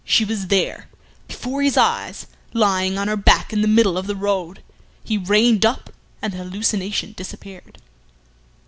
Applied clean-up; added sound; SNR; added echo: none; none; none; none.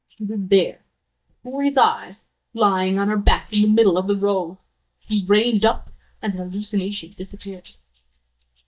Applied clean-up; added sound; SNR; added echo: neural mask model DeepFilterNet 3.